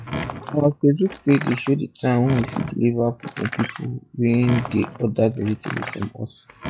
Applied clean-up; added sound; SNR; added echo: classical method log-MMSE.